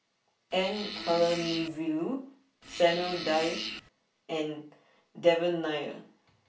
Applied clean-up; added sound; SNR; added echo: none; Fart; 7 dB; reverberation time 0.3 s.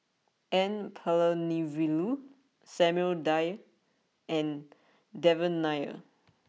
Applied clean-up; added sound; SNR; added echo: none; none; none; none.